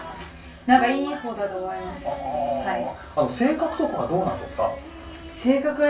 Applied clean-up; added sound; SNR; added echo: none; none; none; reverberation time 0.2 s.